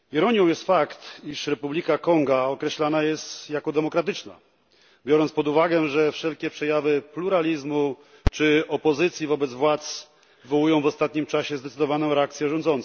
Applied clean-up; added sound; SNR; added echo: none; none; none; none.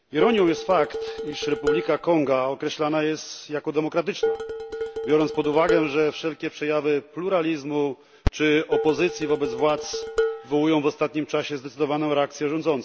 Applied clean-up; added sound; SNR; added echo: none; Dishes, pots, and pans; 6 dB; none.